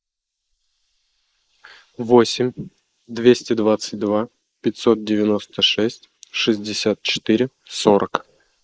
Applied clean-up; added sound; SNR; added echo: neural mask model Resemble Enhance denoiser.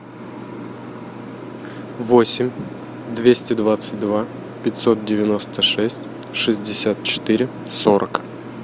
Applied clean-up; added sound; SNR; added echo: none; none; none; none.